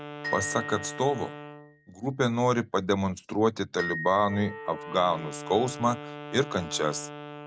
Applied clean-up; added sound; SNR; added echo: none; Wind instrument, woodwind instrument + Glockenspiel; 11 dB; none.